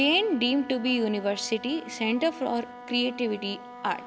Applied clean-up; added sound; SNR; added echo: none; Wind instrument, woodwind instrument; 16 dB; none.